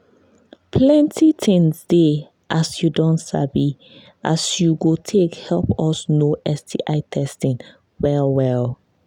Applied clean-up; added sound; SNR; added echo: none; none; none; none.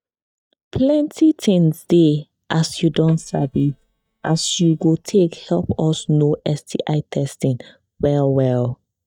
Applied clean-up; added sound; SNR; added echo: neural mask model DeepFilterNet 3.